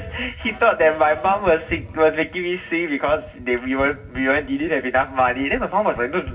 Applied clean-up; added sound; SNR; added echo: none; Gunshot, gunfire; 18 dB; reverberation time 0.4 s.